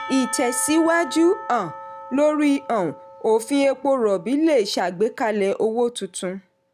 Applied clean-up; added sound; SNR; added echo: none; Church bell / Percussion; 16 dB; none.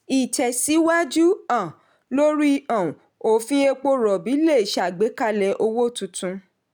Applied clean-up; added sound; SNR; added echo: none; none; none; none.